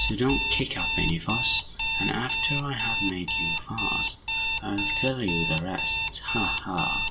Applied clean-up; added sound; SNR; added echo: none; Alarm; -1 dB; reverberation time 2.8 s.